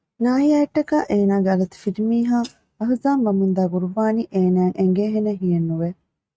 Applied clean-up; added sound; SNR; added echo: neural mask model RNNoise.